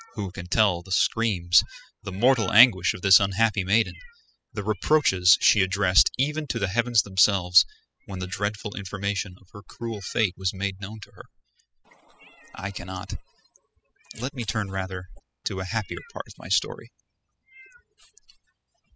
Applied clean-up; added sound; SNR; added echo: classical method spectral subtraction.